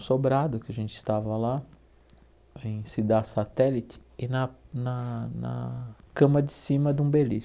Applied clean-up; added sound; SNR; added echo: none; none; none; none.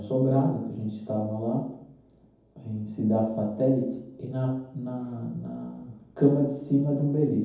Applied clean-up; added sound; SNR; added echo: none; none; none; reverberation time 0.9 s.